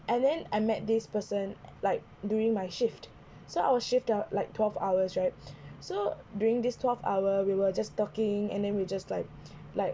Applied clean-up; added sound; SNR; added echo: none; none; none; none.